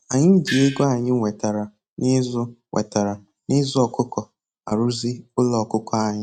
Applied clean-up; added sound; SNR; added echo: neural mask model RNNoise.